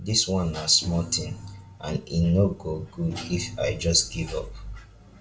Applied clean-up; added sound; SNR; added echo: none; Thump, thud; 17 dB; reverberation time 0.3 s.